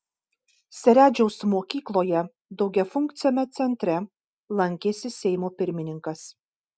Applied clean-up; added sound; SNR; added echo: none; none; none; none.